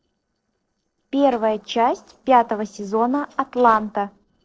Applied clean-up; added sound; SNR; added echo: neural separator model SepFormer DNS4.